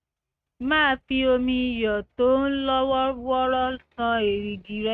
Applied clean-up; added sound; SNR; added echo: neural mask model RNNoise.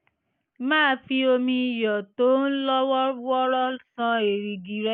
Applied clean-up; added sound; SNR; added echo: none; none; none; none.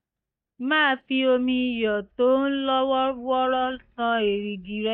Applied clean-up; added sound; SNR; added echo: neural mask model DeepFilterNet 3.